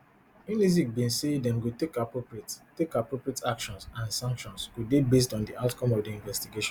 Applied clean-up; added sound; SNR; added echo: none; none; none; none.